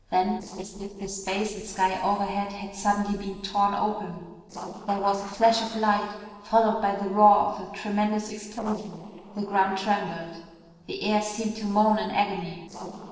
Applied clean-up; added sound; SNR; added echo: neural separator model SepFormer DNS4.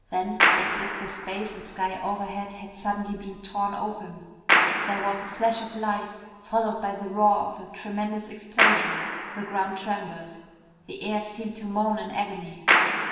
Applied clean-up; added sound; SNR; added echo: none; Clapping; -1 dB; reverberation time 1.4 s.